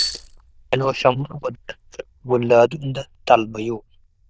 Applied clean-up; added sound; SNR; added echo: neural diffusion model UNIVERSE++.